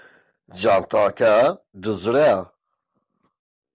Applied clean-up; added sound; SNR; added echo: none; none; none; none.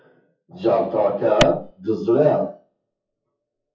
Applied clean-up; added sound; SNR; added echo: classical method WPE with log-MMSE.